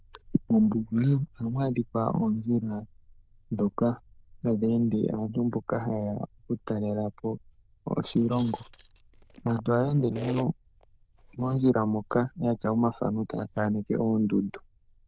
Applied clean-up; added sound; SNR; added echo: neural diffusion model UNIVERSE++.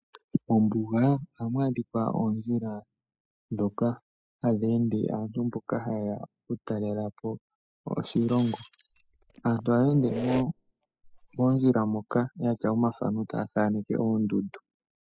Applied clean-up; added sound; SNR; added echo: classical method spectral subtraction.